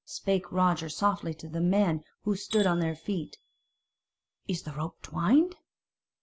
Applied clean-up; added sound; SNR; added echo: none; Tools; 20 dB; none.